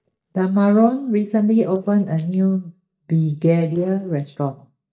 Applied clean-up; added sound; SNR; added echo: neural mask model DeepFilterNet 3.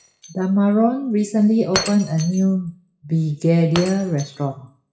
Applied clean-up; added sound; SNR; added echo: classical method WPE with log-MMSE.